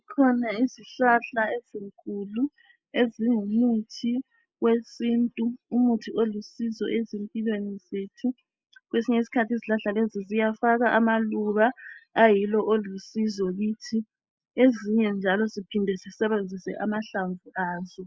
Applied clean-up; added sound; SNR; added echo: neural mask model Resemble Enhance denoiser.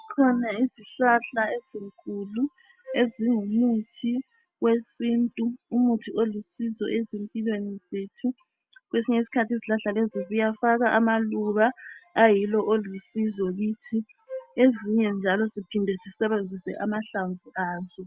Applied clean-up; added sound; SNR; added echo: none; Wind instrument, woodwind instrument; 16 dB; none.